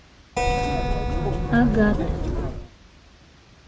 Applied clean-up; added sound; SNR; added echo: none; Keyboard (musical); -4 dB; none.